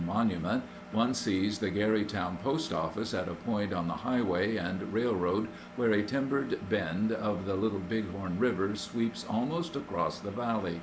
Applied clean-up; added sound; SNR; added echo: none; Engine; 15 dB; none.